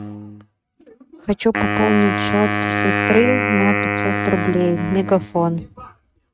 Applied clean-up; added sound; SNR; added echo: neural mask model RNNoise.